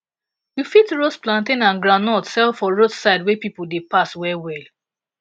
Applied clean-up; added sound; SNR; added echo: none; none; none; none.